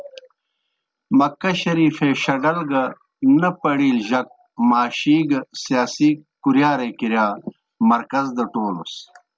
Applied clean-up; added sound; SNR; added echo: none; none; none; none.